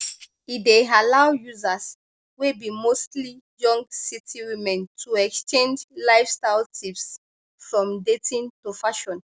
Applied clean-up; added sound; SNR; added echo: neural separator model SepFormer DNS4.